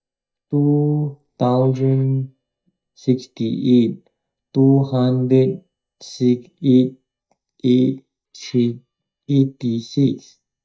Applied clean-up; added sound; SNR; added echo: neural mask model DeepFilterNet 3.